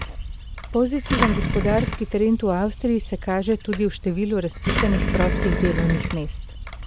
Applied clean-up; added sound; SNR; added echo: none; Engine; 2 dB; none.